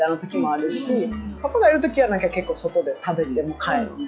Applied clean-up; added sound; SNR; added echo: classical method log-MMSE.